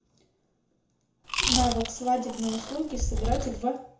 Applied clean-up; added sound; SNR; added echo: none; Chewing, mastication; -1 dB; reverberation time 0.6 s.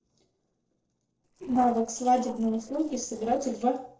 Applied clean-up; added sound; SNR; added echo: neural separator model SepFormer DNS4.